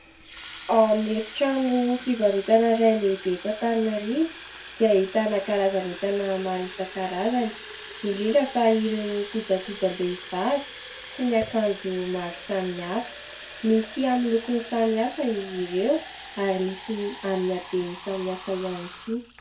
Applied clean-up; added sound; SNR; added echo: none; Fill (with liquid) / Water tap, faucet; 13 dB; reverberation time 0.3 s.